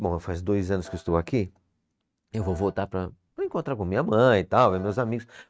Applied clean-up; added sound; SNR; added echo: neural mask model RNNoise.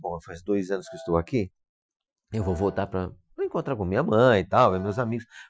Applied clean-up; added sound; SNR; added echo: classical method Wiener filter.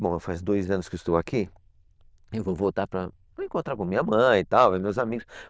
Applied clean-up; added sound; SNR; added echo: neural diffusion model UNIVERSE++.